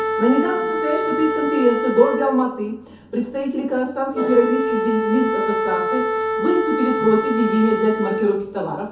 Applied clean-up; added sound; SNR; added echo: none; Wind instrument, woodwind instrument; 2 dB; reverberation time 0.5 s.